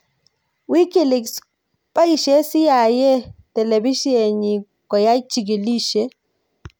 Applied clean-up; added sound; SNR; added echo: none; none; none; none.